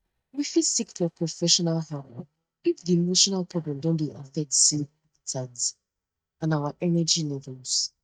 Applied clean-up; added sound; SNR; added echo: neural mask model DeepFilterNet 3.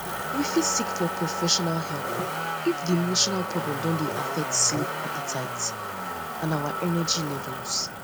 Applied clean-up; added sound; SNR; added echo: none; Motor vehicle (road); 3 dB; none.